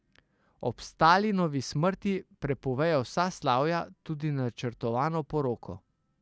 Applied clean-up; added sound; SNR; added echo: none; none; none; none.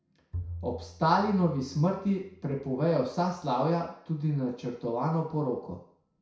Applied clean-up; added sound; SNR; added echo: none; Bowed string instrument; 14 dB; reverberation time 0.6 s.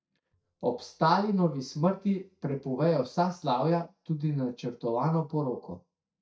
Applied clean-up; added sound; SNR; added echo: neural mask model DeepFilterNet 3.